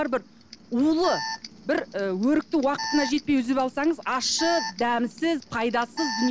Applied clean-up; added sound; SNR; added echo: none; Alarm; 11 dB; none.